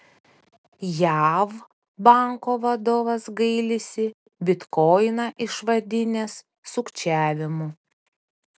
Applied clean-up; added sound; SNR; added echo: none; none; none; none.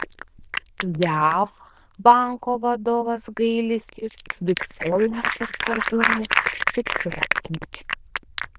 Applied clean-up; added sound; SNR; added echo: neural diffusion model UNIVERSE++.